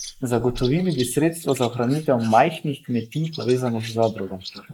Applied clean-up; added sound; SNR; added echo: neural mask model Resemble Enhance denoiser.